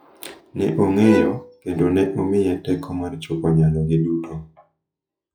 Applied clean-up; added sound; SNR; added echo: classical method log-MMSE.